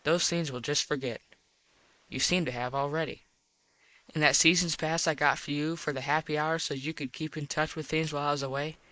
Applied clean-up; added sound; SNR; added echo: neural mask model Resemble Enhance denoiser.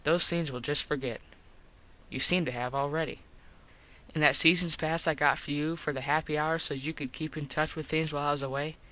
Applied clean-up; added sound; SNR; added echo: none; none; none; none.